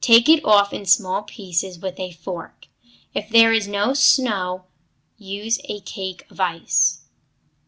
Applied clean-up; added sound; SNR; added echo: none; none; none; none.